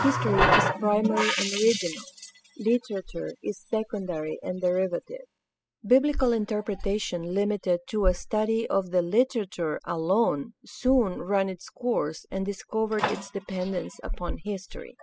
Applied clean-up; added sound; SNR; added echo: classical method spectral subtraction.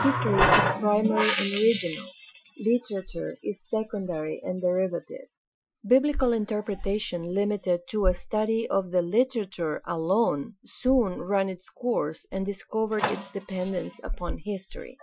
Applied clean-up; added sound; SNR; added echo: classical method Wiener filter.